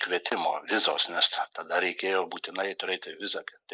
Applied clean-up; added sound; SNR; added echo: neural mask model Resemble Enhance denoiser.